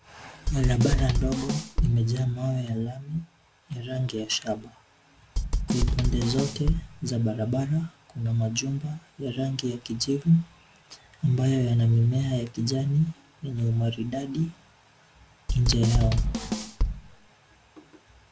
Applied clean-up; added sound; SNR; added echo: none; Drum / Drum kit; -1 dB; none.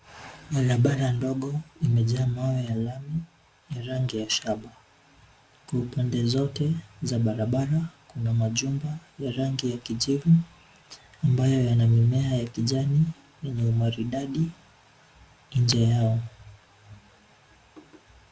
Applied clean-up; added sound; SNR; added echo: none; none; none; none.